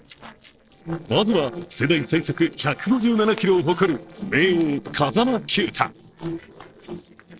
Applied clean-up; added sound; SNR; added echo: neural separator model SepFormer DNS4.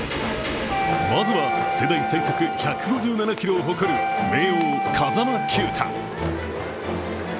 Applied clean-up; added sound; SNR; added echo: none; Wind instrument, woodwind instrument; 2 dB; none.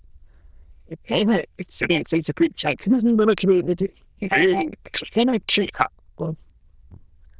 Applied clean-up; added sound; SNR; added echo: neural diffusion model UNIVERSE++.